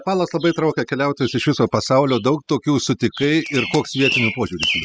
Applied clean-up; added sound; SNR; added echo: classical method spectral subtraction.